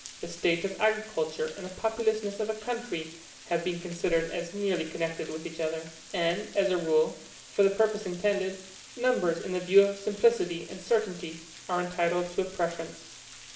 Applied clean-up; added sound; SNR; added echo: none; Water; 18 dB; reverberation time 0.6 s.